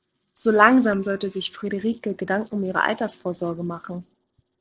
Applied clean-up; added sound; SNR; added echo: neural separator model SepFormer DNS4.